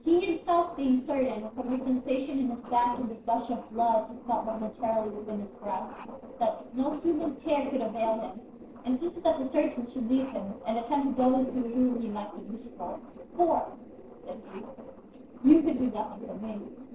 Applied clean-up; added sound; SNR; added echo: neural separator model SepFormer DNS4.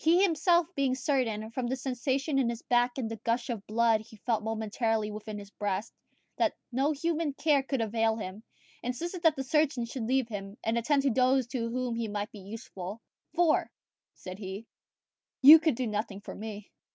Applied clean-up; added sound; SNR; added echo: none; none; none; none.